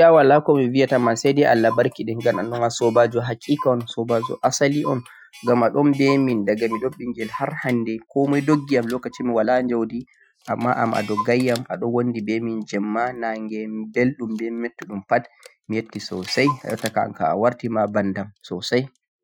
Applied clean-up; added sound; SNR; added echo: classical method Wiener filter.